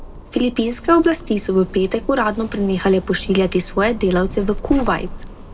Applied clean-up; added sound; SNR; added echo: none; Zipper (clothing); 12 dB; reverberation time 1.2 s.